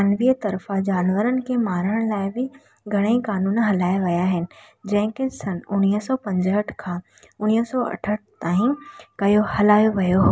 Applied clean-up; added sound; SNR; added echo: none; none; none; none.